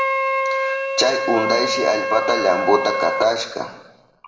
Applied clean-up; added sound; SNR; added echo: none; Wind instrument, woodwind instrument; 2 dB; reverberation time 1.0 s.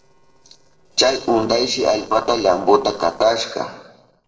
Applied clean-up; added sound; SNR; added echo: neural separator model SepFormer DNS4.